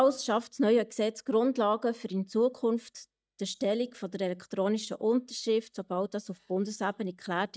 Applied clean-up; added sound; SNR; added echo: neural mask model DeepFilterNet 3.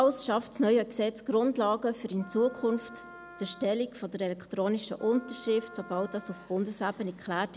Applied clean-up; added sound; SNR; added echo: none; Wind instrument, woodwind instrument; 20 dB; none.